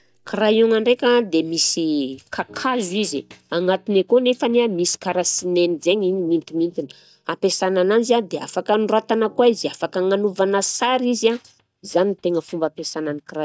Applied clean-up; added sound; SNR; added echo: neural mask model DeepFilterNet 3.